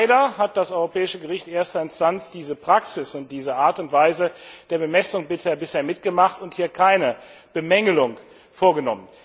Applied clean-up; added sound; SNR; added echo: none; none; none; none.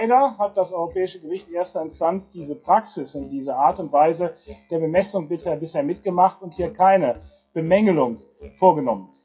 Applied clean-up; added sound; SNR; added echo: classical method WPE with log-MMSE.